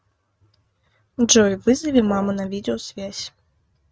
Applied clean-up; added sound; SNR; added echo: neural mask model RNNoise.